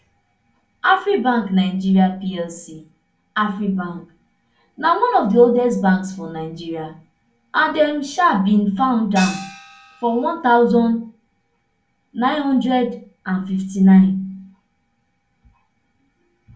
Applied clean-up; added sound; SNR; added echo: none; Gong; 12 dB; reverberation time 0.2 s.